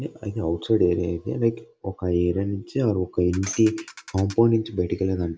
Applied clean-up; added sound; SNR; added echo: none; Tambourine + Ratchet, pawl; 16 dB; none.